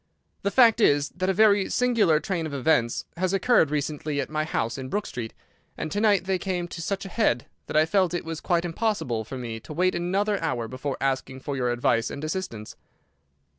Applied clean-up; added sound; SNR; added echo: none; none; none; none.